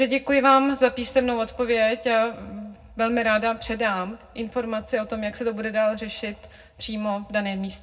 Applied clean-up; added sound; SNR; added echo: none; none; none; reverberation time 0.3 s.